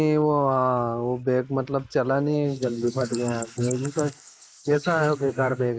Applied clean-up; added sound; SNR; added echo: neural mask model Resemble Enhance denoiser.